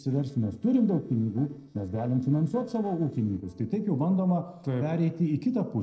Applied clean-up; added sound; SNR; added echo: neural separator model SepFormer DNS4.